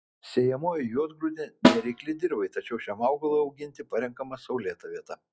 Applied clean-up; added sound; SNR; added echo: classical method log-MMSE.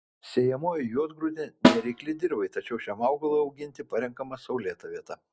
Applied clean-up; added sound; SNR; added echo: none; Snare drum; -4 dB; none.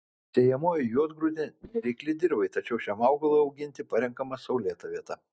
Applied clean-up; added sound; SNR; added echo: neural mask model DeepFilterNet 3.